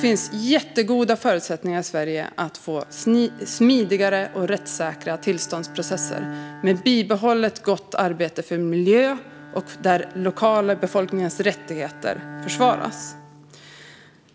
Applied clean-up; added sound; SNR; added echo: none; Bowed string instrument; 18 dB; none.